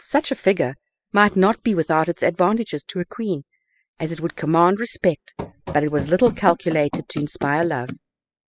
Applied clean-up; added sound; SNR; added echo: classical method spectral subtraction.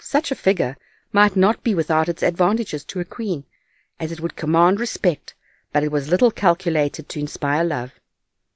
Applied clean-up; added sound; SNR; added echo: none; none; none; none.